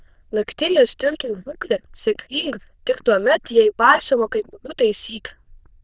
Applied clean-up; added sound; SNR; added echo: neural diffusion model UNIVERSE++.